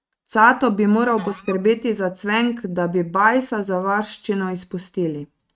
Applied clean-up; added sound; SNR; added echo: neural mask model RNNoise.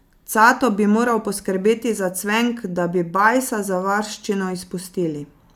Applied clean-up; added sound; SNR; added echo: none; none; none; none.